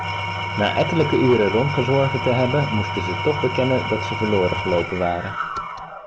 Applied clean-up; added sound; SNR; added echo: none; Engine / Tools; 5 dB; none.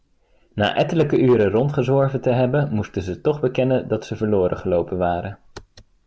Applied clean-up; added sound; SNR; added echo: none; none; none; none.